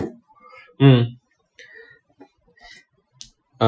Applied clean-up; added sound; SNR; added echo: classical method Wiener filter.